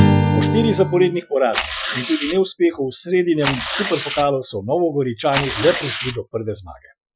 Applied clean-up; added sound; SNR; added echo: classical method Wiener filter.